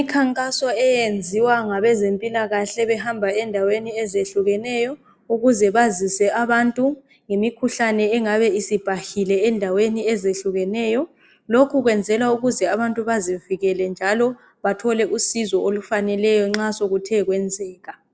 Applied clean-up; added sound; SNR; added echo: none; none; none; none.